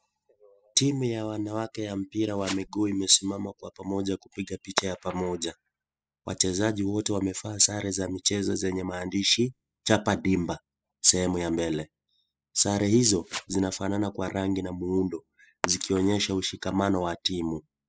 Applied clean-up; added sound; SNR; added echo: classical method spectral subtraction.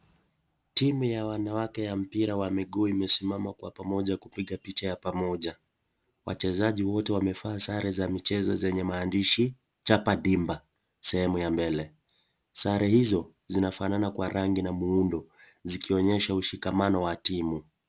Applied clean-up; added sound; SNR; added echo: none; none; none; none.